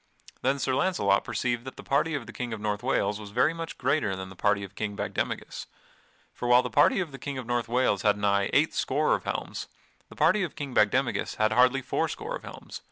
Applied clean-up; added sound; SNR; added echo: none; none; none; none.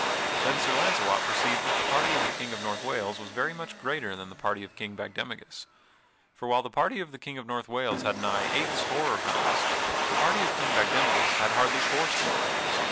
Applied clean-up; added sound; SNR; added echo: none; Domestic sounds, home sounds; -2 dB; none.